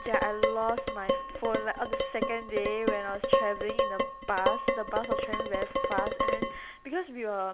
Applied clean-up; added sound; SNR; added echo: none; Dishes, pots, and pans; -2 dB; none.